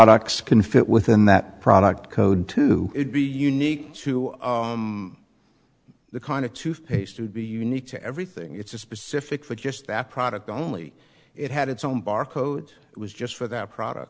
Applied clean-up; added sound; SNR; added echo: none; none; none; none.